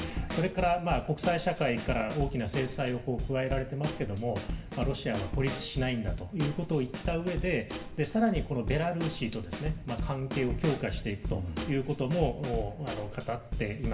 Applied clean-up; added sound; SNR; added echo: none; Snare drum / Drum kit; 6 dB; reverberation time 1.6 s.